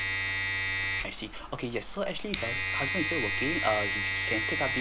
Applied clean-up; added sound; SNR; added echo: none; Domestic sounds, home sounds; -3 dB; none.